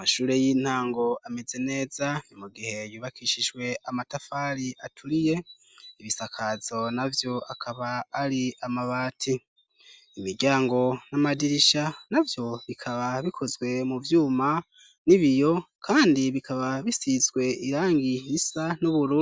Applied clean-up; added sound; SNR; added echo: none; none; none; none.